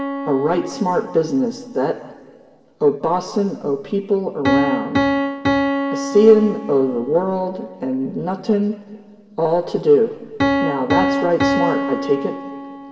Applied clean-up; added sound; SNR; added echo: none; Piano; 4 dB; reverberation time 1.8 s.